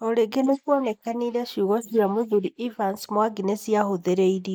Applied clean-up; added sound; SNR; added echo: neural mask model Resemble Enhance denoiser.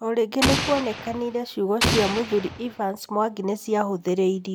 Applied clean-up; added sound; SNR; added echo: none; Explosion; 2 dB; none.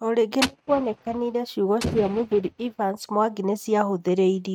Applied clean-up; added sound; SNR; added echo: neural mask model RNNoise.